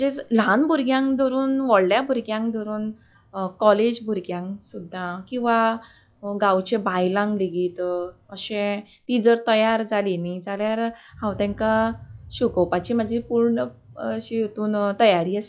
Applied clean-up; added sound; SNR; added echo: classical method log-MMSE.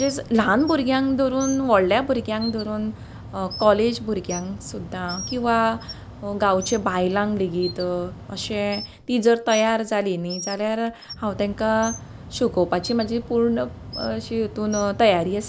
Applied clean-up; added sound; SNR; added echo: none; Bird + Mechanical fan; 14 dB; none.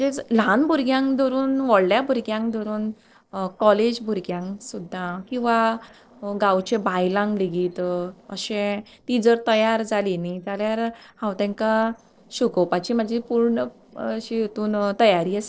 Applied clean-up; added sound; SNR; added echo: neural separator model SepFormer DNS4.